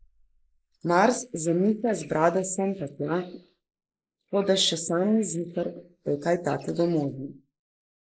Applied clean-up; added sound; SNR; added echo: neural mask model Resemble Enhance denoiser.